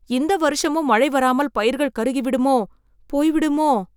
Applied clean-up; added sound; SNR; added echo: none; none; none; none.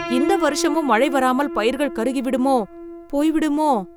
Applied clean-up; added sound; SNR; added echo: none; Piano; 9 dB; none.